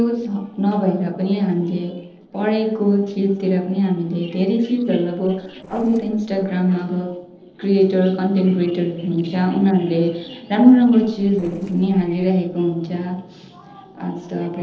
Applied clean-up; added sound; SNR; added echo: neural separator model SepFormer DNS4.